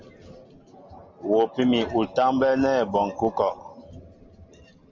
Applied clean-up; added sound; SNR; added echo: none; none; none; none.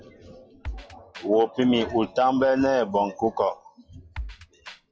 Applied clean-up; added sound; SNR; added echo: classical method log-MMSE.